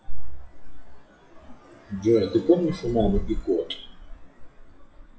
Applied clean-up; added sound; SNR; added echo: classical method WPE with log-MMSE.